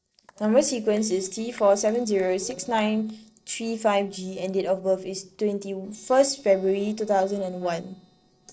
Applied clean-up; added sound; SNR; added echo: neural separator model SepFormer DNS4.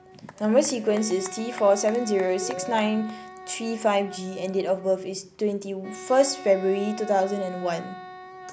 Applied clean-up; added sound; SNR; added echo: none; Applause / Cheering / Clapping + Wind instrument, woodwind instrument; 14 dB; none.